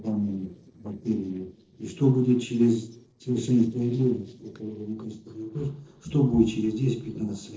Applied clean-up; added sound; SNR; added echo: neural separator model SepFormer DNS4.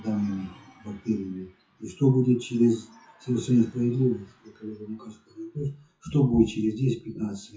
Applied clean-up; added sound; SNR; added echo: classical method WPE with log-MMSE.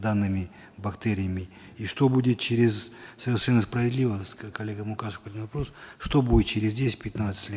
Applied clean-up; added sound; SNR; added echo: none; none; none; none.